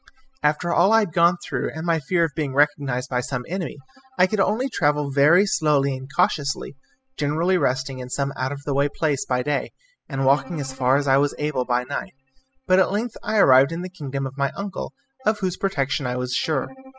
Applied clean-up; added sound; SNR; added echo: classical method spectral subtraction.